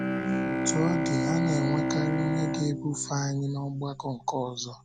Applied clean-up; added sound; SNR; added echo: none; Bowed string instrument; 0 dB; none.